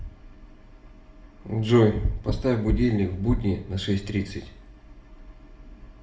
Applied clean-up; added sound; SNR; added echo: none; none; none; reverberation time 0.5 s.